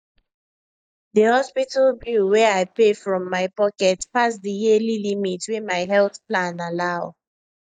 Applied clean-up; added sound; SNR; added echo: neural mask model DeepFilterNet 3.